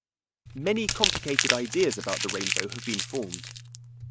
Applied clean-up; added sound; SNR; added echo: none; Crumpling, crinkling; -1 dB; none.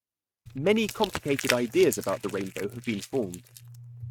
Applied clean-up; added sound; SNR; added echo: neural mask model RNNoise.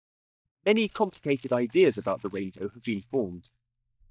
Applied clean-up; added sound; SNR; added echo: neural mask model DeepFilterNet 3.